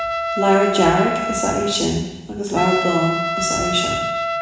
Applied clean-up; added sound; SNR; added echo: none; Trumpet; 3 dB; reverberation time 1.0 s.